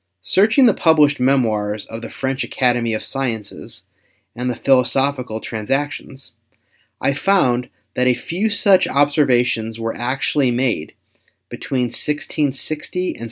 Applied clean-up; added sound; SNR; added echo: none; none; none; none.